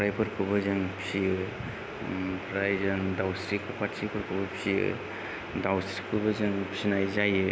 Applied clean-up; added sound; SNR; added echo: none; none; none; none.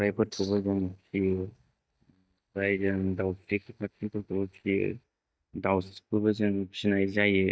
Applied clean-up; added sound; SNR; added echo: neural mask model DeepFilterNet 3.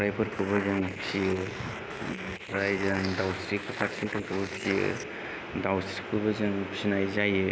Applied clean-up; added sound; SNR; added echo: neural mask model Resemble Enhance denoiser.